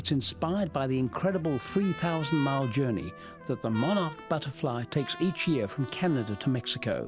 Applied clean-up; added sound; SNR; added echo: none; Trumpet; 15 dB; none.